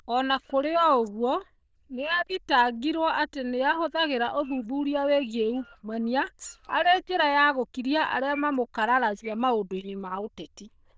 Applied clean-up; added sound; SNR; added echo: neural diffusion model UNIVERSE++.